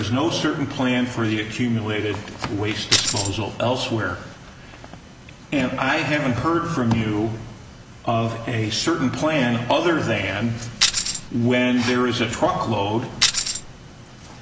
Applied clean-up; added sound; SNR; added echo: none; Tambourine; -1 dB; none.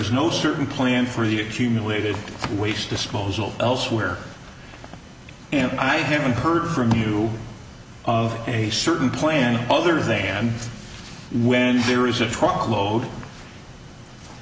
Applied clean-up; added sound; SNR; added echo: none; none; none; none.